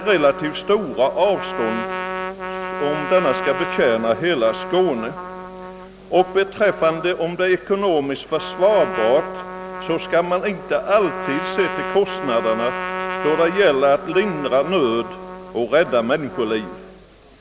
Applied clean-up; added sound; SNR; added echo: none; Trumpet; 9 dB; none.